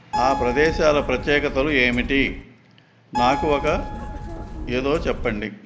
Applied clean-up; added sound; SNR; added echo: none; Keyboard (musical); 6 dB; none.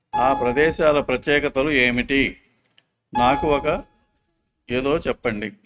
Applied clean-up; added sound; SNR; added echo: neural mask model RNNoise.